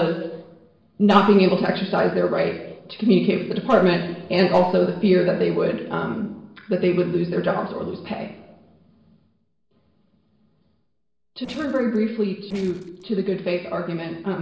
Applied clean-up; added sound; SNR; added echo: neural separator model SepFormer DNS4.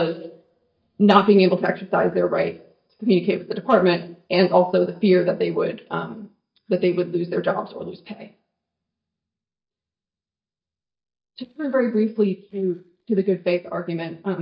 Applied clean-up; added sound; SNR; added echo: neural mask model DeepFilterNet 3.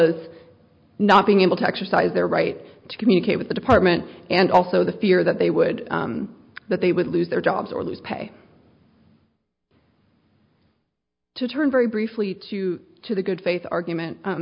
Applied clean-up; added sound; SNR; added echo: none; none; none; none.